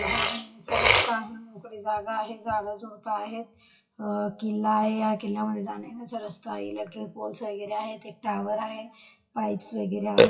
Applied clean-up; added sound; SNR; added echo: classical method WPE with log-MMSE.